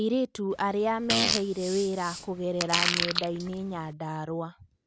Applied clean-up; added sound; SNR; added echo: none; Fart; 2 dB; none.